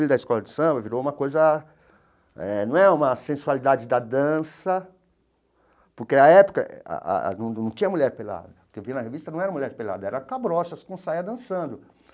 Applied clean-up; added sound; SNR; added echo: none; none; none; none.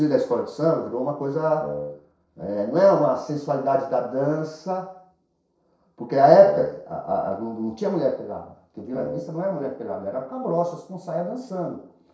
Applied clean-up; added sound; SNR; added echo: neural separator model SepFormer DNS4.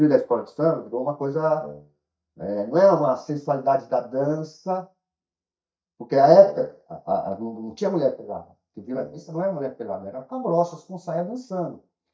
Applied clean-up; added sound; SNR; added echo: neural mask model DeepFilterNet 3.